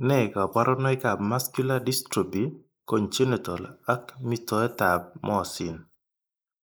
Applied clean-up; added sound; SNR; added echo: neural mask model Resemble Enhance denoiser.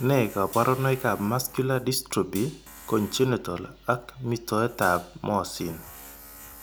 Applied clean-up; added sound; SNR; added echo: none; Tools + Hi-hat; 19 dB; none.